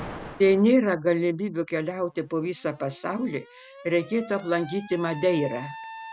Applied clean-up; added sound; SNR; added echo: none; Alarm; 18 dB; none.